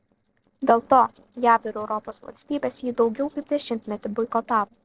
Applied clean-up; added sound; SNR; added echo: neural separator model SepFormer DNS4.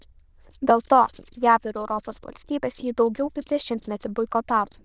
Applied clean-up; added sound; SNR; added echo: neural diffusion model UNIVERSE++.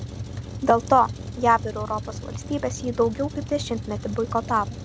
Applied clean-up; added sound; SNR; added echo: none; Truck; 9 dB; none.